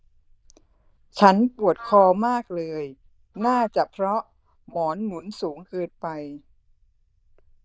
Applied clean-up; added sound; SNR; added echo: neural diffusion model UNIVERSE++.